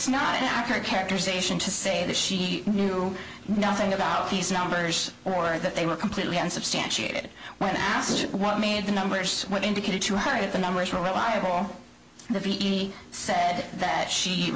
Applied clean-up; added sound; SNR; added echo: none; none; none; none.